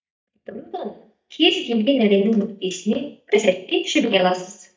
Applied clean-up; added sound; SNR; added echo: neural mask model DeepFilterNet 3.